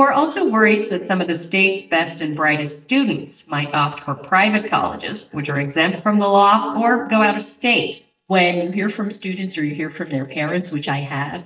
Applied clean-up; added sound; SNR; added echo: neural mask model DeepFilterNet 3.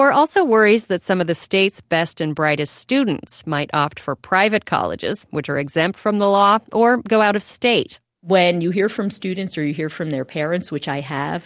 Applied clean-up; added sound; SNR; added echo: none; none; none; none.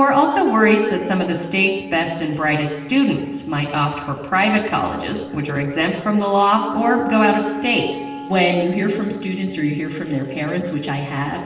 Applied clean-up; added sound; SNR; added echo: none; Wind instrument, woodwind instrument; 11 dB; reverberation time 1.2 s.